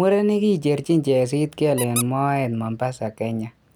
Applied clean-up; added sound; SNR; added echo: none; Squeak; 14 dB; none.